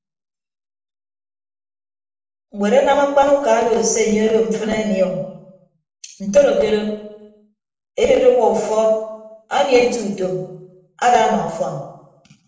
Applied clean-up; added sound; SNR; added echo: neural separator model SepFormer DNS4.